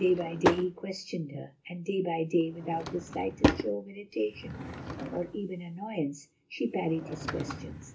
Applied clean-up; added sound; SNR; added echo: none; Drawer open or close / Wood; 3 dB; reverberation time 0.2 s.